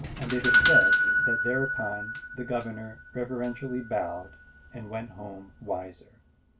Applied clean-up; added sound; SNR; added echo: none; Doorbell; -5 dB; reverberation time 0.2 s.